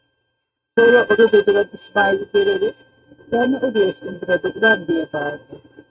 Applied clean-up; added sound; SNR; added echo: neural mask model RNNoise.